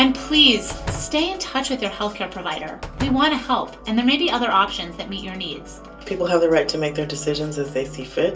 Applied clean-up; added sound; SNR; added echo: none; Slam; 14 dB; reverberation time 0.2 s.